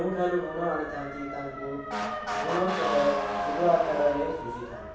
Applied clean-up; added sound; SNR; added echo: none; Motor vehicle (road) / Siren; 4 dB; reverberation time 0.7 s.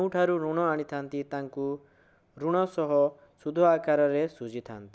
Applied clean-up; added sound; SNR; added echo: none; none; none; none.